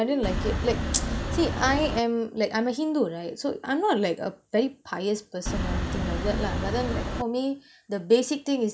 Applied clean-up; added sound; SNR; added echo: none; Wind; 1 dB; none.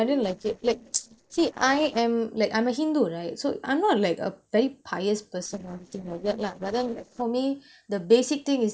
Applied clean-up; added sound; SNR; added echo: neural separator model SepFormer DNS4.